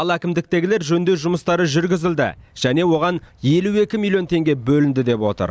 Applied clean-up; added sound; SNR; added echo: none; none; none; none.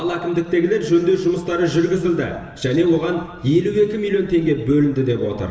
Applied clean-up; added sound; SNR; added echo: none; none; none; reverberation time 1.3 s.